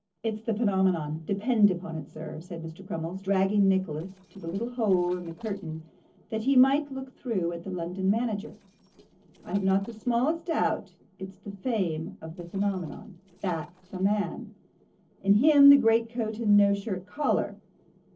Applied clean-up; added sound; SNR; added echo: neural separator model SepFormer DNS4.